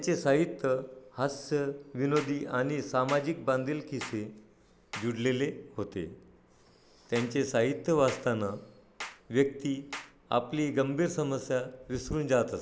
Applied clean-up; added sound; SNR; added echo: none; Clapping; 16 dB; none.